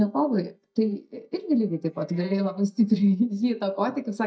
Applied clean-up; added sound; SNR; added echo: neural mask model DeepFilterNet 3.